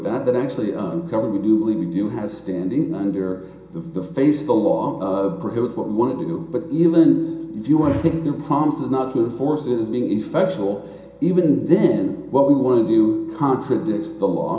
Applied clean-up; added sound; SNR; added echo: none; Whoosh, swoosh, swish; 16 dB; reverberation time 0.5 s.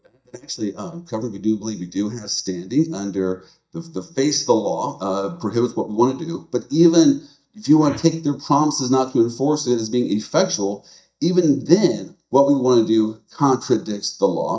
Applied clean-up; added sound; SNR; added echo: neural mask model DeepFilterNet 3.